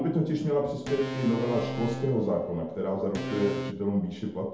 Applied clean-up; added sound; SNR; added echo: none; Organ; 9 dB; reverberation time 0.8 s.